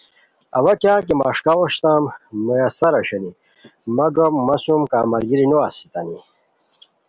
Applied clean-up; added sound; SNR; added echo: none; none; none; none.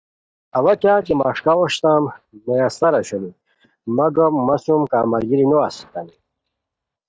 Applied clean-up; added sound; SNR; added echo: neural mask model DeepFilterNet 3.